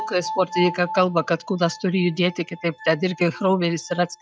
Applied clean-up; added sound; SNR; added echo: classical method log-MMSE.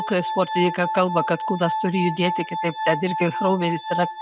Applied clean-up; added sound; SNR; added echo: none; Glass; 5 dB; none.